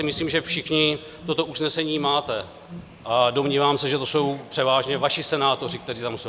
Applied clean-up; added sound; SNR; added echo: none; Alarm + Train; 18 dB; none.